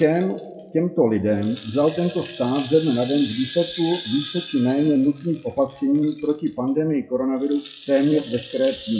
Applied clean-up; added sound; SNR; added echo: classical method WPE with log-MMSE.